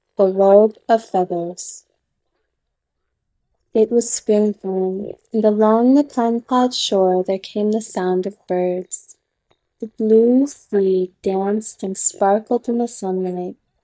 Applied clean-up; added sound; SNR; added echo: neural mask model DeepFilterNet 3.